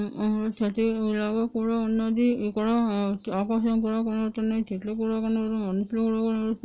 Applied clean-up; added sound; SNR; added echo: none; none; none; none.